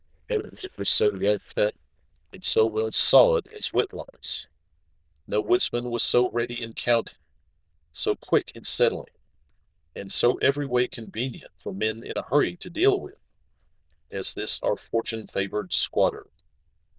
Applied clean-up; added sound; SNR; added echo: neural diffusion model UNIVERSE++.